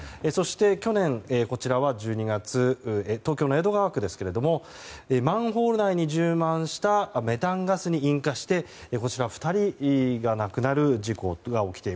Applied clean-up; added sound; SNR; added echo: none; none; none; none.